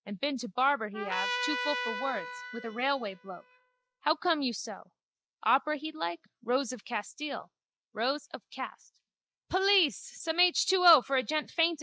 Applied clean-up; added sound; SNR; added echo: classical method log-MMSE.